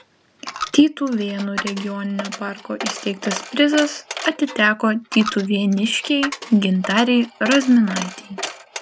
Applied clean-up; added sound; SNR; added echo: none; Coin (dropping); 12 dB; none.